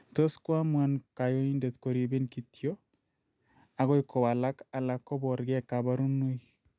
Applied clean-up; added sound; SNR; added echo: none; none; none; none.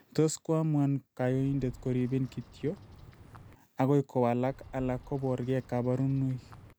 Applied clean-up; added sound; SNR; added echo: none; Bird vocalization, bird call, bird song; 19 dB; none.